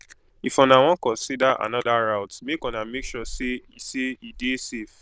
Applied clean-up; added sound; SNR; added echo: neural diffusion model UNIVERSE++.